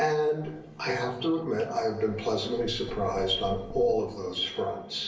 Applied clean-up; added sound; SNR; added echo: none; Knock; 16 dB; reverberation time 0.9 s.